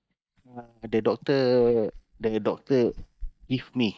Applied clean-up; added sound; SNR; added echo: neural mask model DeepFilterNet 3.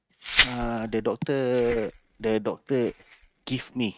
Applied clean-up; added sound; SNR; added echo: neural mask model RNNoise.